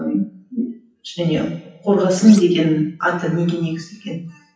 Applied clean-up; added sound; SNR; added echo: classical method WPE with log-MMSE.